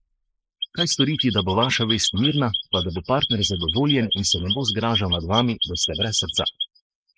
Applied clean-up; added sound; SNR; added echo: neural mask model Resemble Enhance denoiser.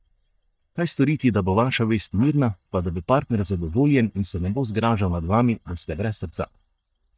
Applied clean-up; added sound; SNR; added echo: neural mask model DeepFilterNet 3.